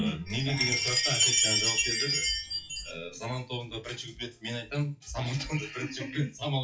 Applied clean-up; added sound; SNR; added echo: classical method WPE with log-MMSE.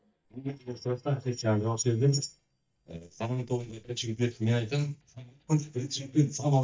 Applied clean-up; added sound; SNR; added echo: neural mask model DeepFilterNet 3.